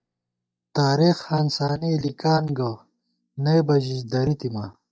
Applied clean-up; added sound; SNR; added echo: neural mask model DeepFilterNet 3.